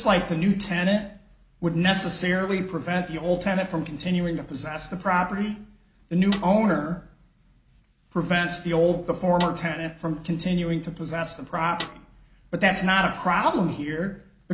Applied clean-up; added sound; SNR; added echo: none; Snare drum; 13 dB; none.